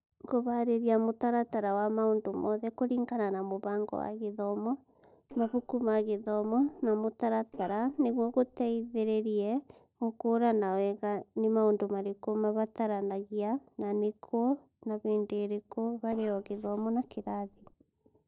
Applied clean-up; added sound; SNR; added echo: neural separator model SepFormer DNS4.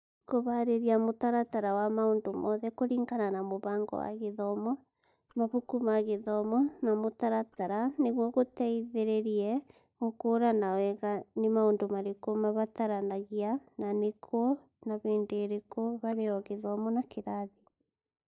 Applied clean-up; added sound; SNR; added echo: neural mask model DeepFilterNet 3.